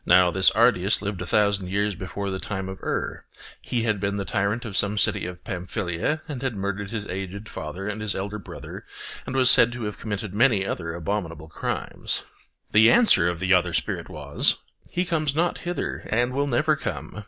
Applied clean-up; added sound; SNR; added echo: none; none; none; none.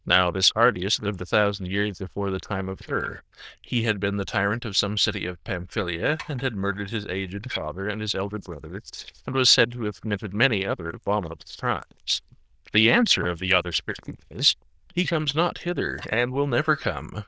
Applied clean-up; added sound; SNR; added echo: neural diffusion model UNIVERSE++.